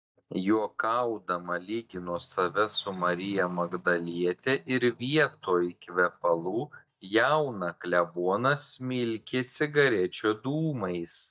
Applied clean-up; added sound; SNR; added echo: neural mask model DeepFilterNet 3.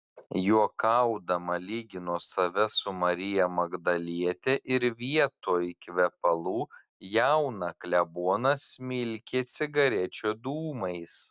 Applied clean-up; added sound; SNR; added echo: none; none; none; none.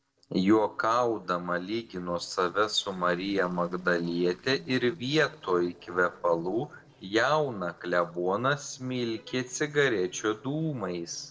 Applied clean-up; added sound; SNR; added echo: neural separator model SepFormer DNS4.